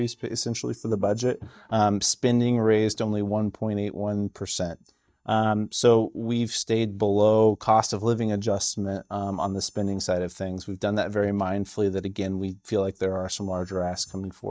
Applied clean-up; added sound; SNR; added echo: neural mask model DeepFilterNet 3.